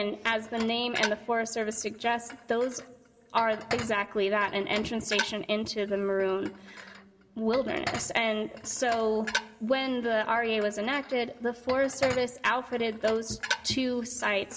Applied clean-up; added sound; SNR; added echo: none; Dishes, pots, and pans; 11 dB; reverberation time 1.3 s.